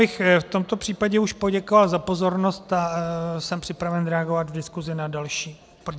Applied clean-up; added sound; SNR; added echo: none; none; none; none.